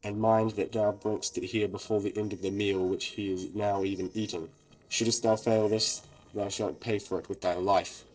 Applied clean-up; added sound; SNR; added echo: neural separator model SepFormer DNS4.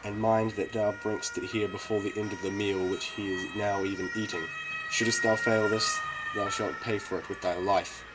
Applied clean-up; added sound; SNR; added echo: none; Motor vehicle (road) / Siren; 7 dB; none.